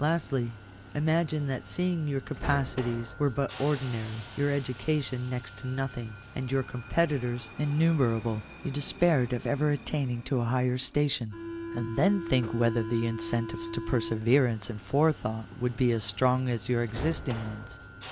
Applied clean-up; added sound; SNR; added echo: none; Subway, metro, underground; 13 dB; none.